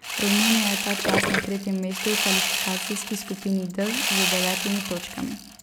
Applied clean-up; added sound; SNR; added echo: none; Sawing + Gurgling; -1 dB; none.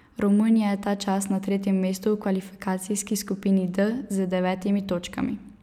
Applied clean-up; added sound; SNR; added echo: none; none; none; none.